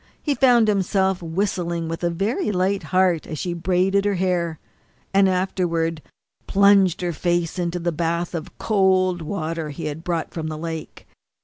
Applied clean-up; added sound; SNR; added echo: none; none; none; none.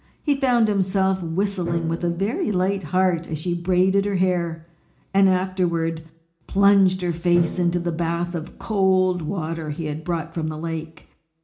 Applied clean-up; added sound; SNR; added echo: none; Drum; 17 dB; reverberation time 0.4 s.